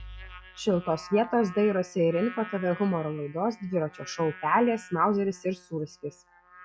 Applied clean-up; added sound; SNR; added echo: classical method log-MMSE.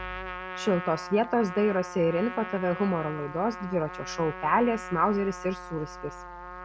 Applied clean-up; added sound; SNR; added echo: none; Trumpet; 11 dB; none.